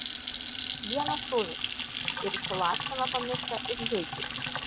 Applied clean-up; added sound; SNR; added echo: none; Sink (filling or washing) / Water tap, faucet / Splash, splatter; -5 dB; none.